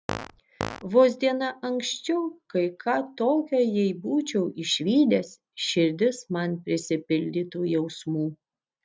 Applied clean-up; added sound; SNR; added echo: none; Fart; 7 dB; none.